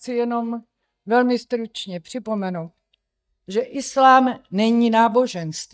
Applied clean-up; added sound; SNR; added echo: neural mask model DeepFilterNet 3.